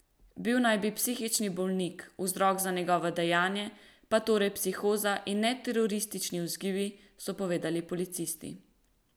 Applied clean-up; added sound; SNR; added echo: none; none; none; none.